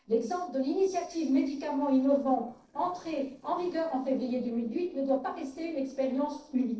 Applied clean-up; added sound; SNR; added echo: neural separator model SepFormer DNS4.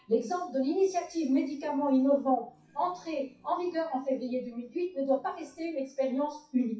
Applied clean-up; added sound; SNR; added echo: classical method WPE with log-MMSE.